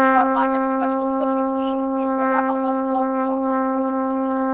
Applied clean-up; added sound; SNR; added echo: neural diffusion model UNIVERSE++.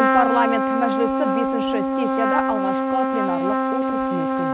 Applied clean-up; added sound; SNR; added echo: none; Trumpet; -5 dB; none.